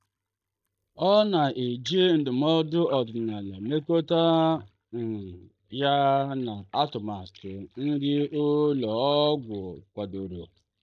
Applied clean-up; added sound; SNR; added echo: neural mask model DeepFilterNet 3.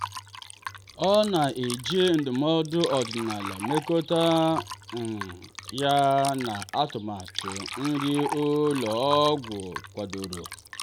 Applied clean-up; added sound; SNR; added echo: none; Fill (with liquid); 11 dB; none.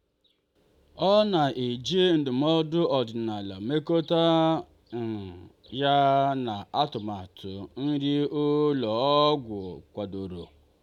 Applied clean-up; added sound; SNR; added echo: none; none; none; none.